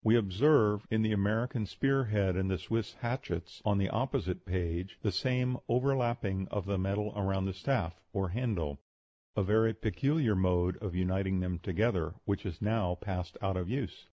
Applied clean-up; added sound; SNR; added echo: none; none; none; none.